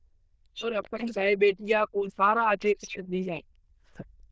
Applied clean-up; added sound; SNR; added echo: neural diffusion model UNIVERSE++.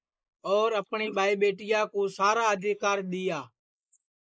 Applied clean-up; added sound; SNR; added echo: neural mask model Resemble Enhance denoiser.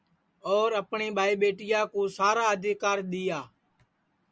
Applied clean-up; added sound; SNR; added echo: none; none; none; none.